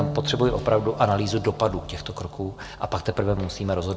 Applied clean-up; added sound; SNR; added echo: none; Bowed string instrument; 12 dB; reverberation time 1.2 s.